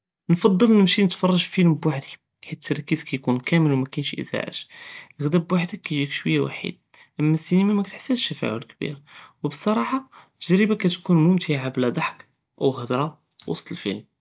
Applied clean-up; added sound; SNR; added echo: none; none; none; none.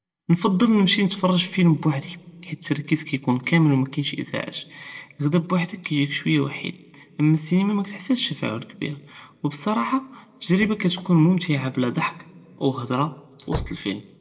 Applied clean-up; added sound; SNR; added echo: none; Slam / Car; 15 dB; reverberation time 1.3 s.